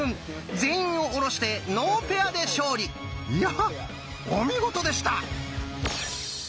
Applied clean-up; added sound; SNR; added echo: none; none; none; none.